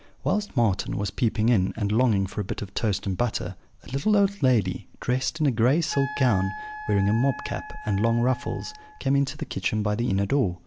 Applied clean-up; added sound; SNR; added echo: none; Wind instrument, woodwind instrument; 13 dB; none.